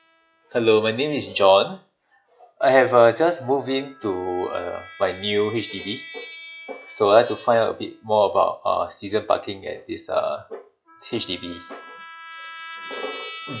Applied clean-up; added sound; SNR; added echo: classical method log-MMSE.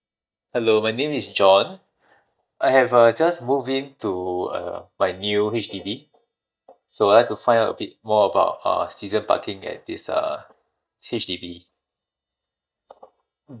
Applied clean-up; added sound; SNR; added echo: neural mask model DeepFilterNet 3.